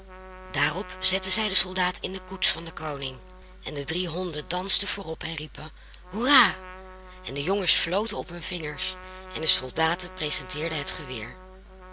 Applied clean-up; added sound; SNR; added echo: none; Trumpet; 16 dB; none.